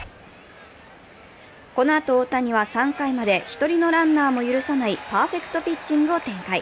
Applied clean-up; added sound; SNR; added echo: none; none; none; none.